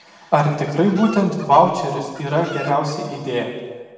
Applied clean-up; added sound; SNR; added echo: none; Chicken, rooster; 18 dB; reverberation time 1.3 s.